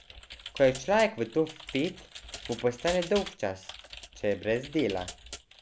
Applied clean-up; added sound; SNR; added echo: none; Computer keyboard; 14 dB; none.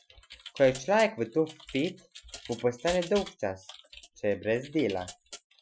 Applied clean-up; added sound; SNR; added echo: classical method Wiener filter.